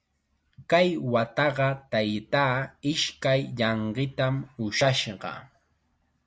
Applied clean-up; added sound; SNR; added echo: none; none; none; none.